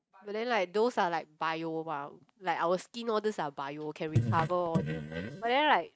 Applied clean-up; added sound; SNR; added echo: neural mask model RNNoise.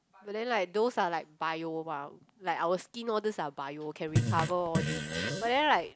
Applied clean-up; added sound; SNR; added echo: none; Fart; 0 dB; none.